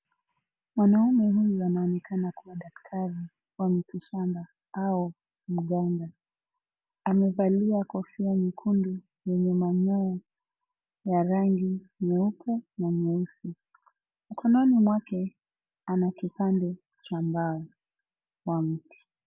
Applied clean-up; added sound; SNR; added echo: none; none; none; none.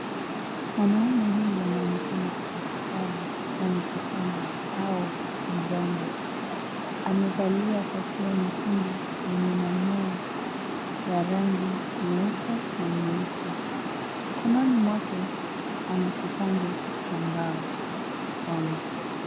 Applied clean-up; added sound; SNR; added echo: none; Water; 3 dB; none.